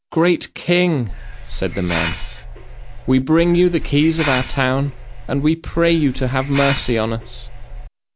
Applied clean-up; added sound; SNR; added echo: none; Hiss; 8 dB; none.